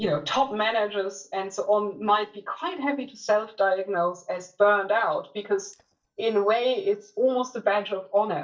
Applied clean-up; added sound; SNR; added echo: neural mask model DeepFilterNet 3.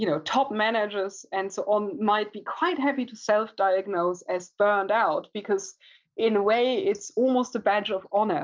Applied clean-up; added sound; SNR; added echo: none; none; none; none.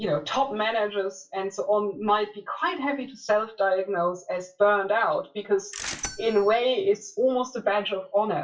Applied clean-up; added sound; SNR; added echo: classical method WPE with log-MMSE.